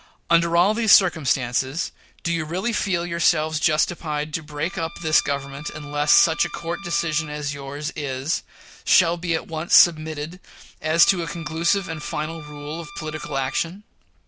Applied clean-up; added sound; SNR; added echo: none; Bowed string instrument; 16 dB; none.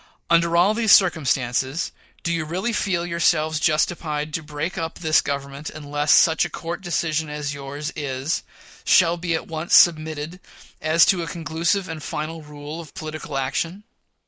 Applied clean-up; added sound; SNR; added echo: neural mask model Resemble Enhance denoiser.